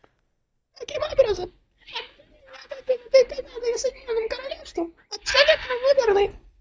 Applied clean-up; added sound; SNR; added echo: neural mask model DeepFilterNet 3.